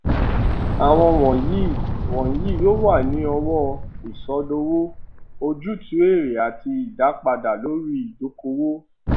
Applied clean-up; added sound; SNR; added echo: none; Boom; 3 dB; none.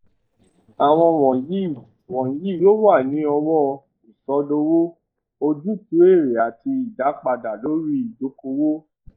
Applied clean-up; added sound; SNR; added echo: neural mask model DeepFilterNet 3.